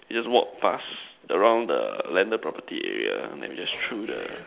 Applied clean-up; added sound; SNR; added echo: none; none; none; none.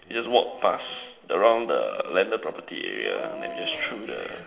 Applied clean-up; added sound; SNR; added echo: none; Dog; 16 dB; reverberation time 1.6 s.